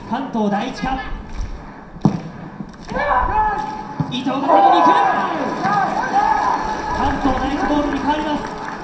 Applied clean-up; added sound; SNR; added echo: none; Wind; 14 dB; reverberation time 0.7 s.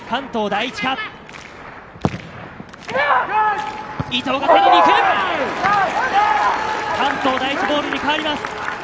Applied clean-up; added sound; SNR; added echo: none; none; none; none.